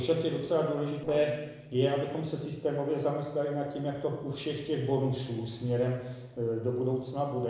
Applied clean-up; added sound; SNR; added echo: neural separator model SepFormer DNS4.